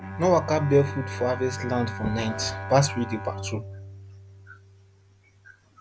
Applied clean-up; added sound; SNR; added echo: none; Bowed string instrument + Piano; 9 dB; none.